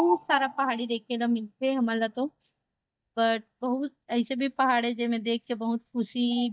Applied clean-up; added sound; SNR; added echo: neural mask model DeepFilterNet 3.